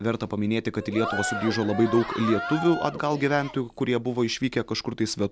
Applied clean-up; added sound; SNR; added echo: none; Cheering; 8 dB; none.